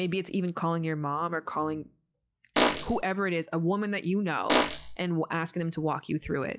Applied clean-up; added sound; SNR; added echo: classical method log-MMSE.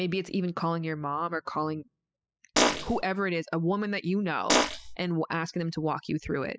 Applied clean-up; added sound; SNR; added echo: classical method spectral subtraction.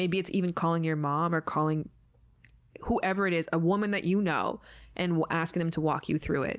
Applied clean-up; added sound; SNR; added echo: none; none; none; none.